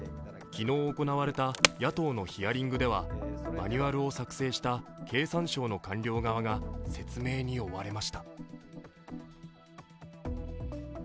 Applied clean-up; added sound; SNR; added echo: none; Wood; 0 dB; none.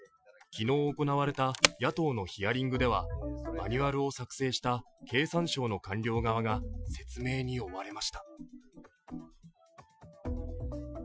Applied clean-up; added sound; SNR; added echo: classical method Wiener filter.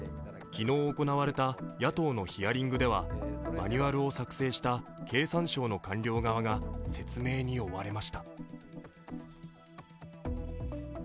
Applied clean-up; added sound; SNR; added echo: none; none; none; none.